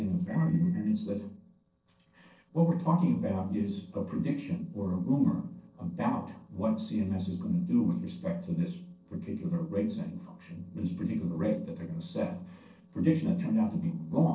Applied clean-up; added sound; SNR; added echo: neural separator model SepFormer DNS4.